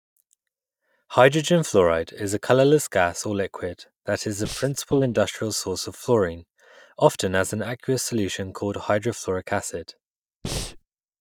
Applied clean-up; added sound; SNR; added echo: neural mask model DeepFilterNet 3.